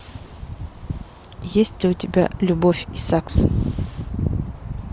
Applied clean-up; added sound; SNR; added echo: none; none; none; none.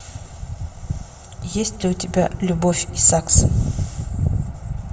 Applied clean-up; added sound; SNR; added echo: none; none; none; reverberation time 0.5 s.